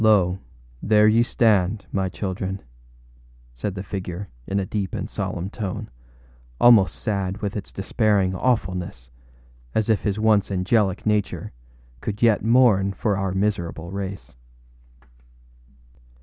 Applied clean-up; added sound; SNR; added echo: none; none; none; none.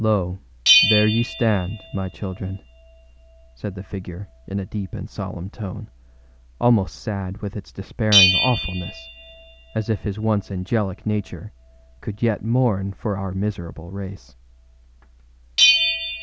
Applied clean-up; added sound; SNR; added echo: none; Bell; 2 dB; none.